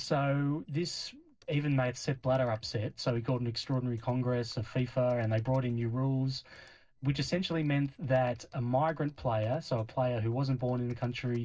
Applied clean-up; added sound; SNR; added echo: neural separator model SepFormer DNS4.